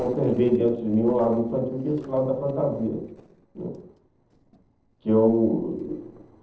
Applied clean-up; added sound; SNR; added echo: neural separator model SepFormer DNS4.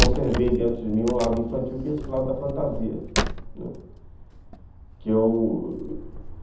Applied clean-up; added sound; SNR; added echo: none; Wood; 3 dB; reverberation time 0.8 s.